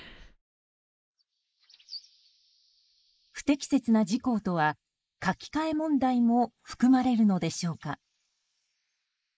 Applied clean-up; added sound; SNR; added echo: neural mask model Resemble Enhance denoiser.